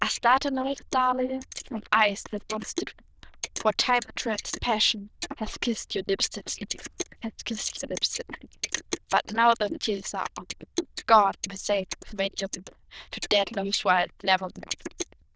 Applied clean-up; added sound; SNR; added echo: neural diffusion model UNIVERSE++.